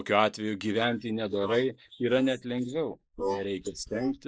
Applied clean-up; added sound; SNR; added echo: neural mask model Resemble Enhance denoiser.